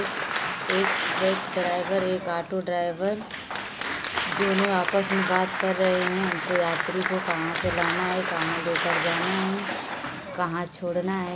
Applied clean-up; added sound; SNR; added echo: none; Applause; 2 dB; none.